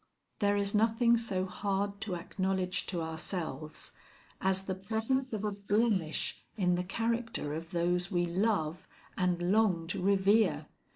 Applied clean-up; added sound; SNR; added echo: neural mask model Resemble Enhance denoiser.